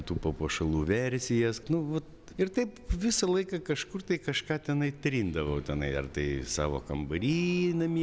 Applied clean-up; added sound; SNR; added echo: none; none; none; none.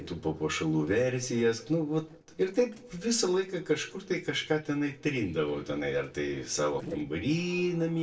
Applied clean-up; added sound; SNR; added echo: neural separator model SepFormer DNS4.